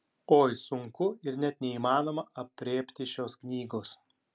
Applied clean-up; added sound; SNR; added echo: none; none; none; none.